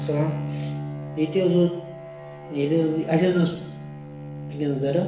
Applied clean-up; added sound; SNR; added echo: none; Bowed string instrument; 8 dB; reverberation time 0.8 s.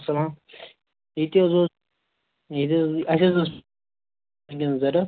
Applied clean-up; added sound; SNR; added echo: none; none; none; none.